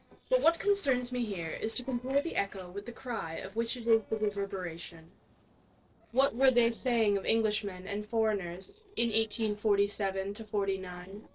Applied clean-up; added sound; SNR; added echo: neural separator model SepFormer DNS4.